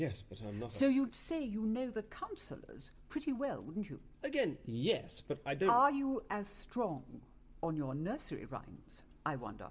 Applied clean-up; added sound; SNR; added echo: none; none; none; none.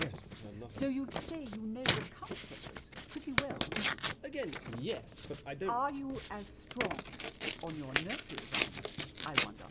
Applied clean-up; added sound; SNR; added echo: none; Tearing; -3 dB; none.